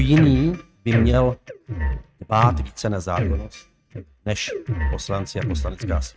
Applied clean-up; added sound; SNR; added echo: neural mask model RNNoise.